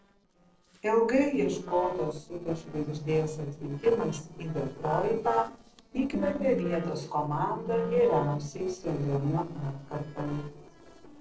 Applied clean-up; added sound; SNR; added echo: neural separator model SepFormer DNS4.